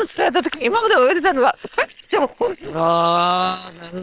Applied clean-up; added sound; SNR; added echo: neural separator model SepFormer WHAM!.